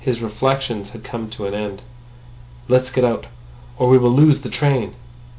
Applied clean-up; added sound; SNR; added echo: none; none; none; none.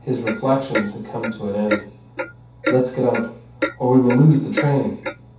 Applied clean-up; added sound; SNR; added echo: none; Clock; 8 dB; reverberation time 0.7 s.